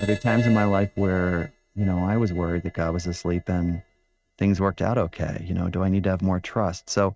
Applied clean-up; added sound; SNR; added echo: neural mask model RNNoise.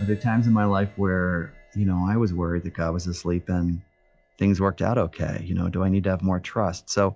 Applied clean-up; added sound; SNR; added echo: classical method log-MMSE.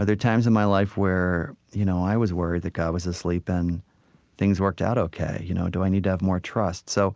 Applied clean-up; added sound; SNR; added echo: none; none; none; none.